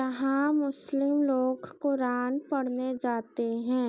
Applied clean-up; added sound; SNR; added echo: none; none; none; none.